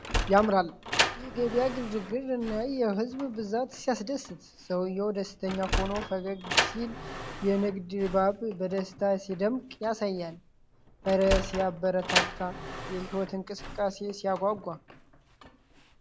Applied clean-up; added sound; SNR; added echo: none; Sliding door; 5 dB; none.